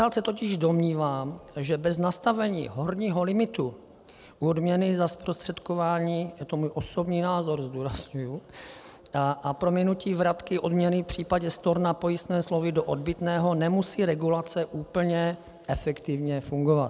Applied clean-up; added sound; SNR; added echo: none; none; none; none.